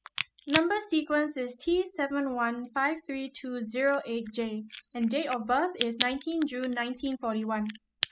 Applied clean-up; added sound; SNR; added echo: classical method spectral subtraction.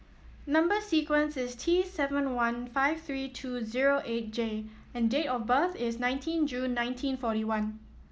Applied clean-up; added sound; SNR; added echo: none; none; none; none.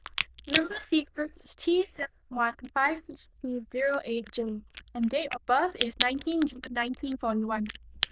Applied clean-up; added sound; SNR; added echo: neural diffusion model UNIVERSE++.